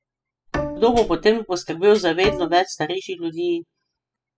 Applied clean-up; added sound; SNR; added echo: classical method spectral subtraction.